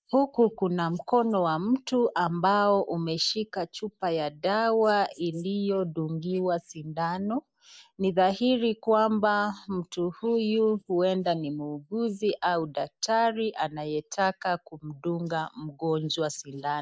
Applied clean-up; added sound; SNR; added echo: neural mask model Resemble Enhance denoiser.